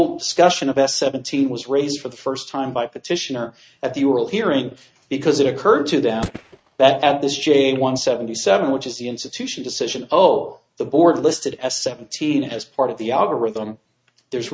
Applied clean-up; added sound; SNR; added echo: neural mask model RNNoise.